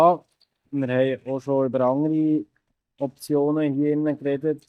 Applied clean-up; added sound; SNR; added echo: neural mask model DeepFilterNet 3.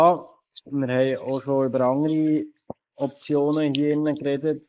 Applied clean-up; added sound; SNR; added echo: neural mask model Resemble Enhance denoiser.